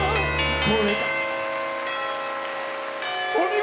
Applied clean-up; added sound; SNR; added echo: none; none; none; none.